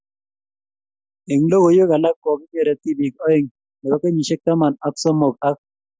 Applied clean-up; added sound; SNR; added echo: none; none; none; none.